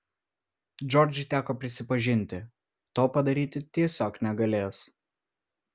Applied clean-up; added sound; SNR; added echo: none; none; none; none.